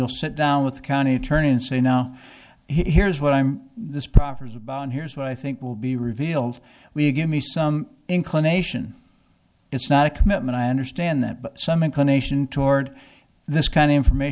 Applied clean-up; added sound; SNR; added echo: none; none; none; none.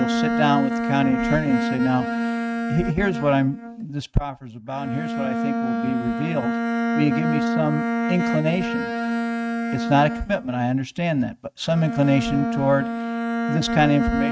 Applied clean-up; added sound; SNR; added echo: neural mask model RNNoise.